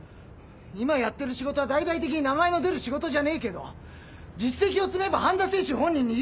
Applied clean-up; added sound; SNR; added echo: none; none; none; none.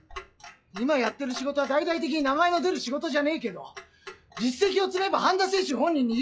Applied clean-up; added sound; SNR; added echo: classical method log-MMSE.